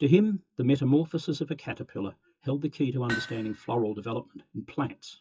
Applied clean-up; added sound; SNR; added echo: classical method WPE with log-MMSE.